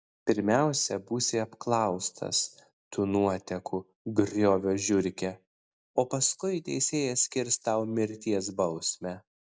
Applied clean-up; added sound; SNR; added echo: none; none; none; none.